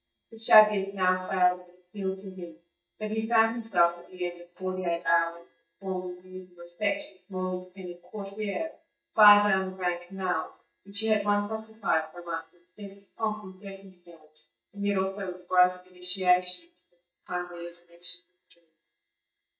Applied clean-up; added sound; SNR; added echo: neural mask model DeepFilterNet 3.